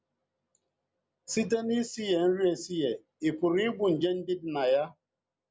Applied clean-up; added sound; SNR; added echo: none; none; none; none.